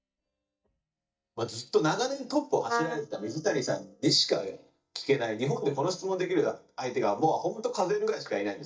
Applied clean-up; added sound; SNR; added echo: neural mask model DeepFilterNet 3.